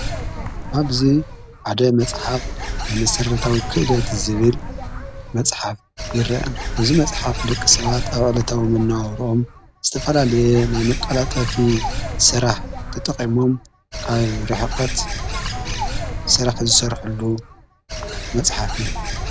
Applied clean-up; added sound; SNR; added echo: none; Bird; 6 dB; none.